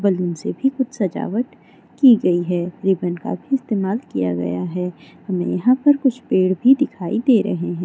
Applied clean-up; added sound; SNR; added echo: none; none; none; none.